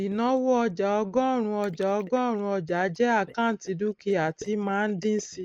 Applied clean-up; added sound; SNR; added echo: neural mask model Resemble Enhance denoiser.